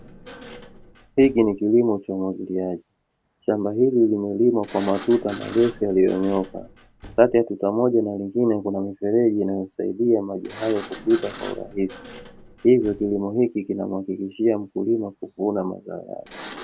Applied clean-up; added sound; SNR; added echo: none; Sliding door; 20 dB; none.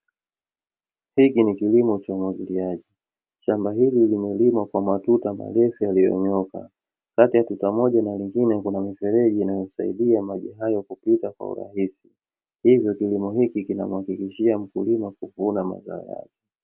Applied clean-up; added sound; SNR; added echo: none; none; none; none.